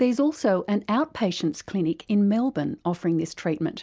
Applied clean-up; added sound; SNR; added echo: none; none; none; none.